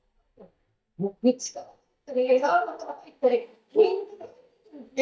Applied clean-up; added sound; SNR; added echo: neural mask model DeepFilterNet 3.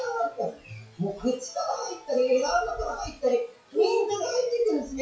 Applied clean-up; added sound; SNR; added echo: classical method WPE with log-MMSE.